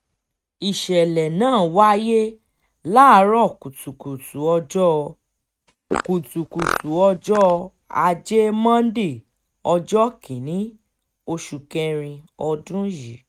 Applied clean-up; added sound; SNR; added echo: neural mask model RNNoise.